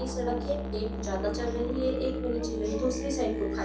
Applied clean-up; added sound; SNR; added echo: none; Musical instrument; 1 dB; reverberation time 0.6 s.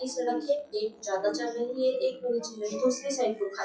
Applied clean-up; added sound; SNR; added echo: classical method WPE with log-MMSE.